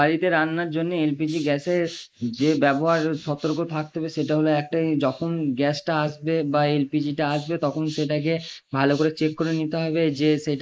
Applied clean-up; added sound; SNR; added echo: neural mask model Resemble Enhance denoiser.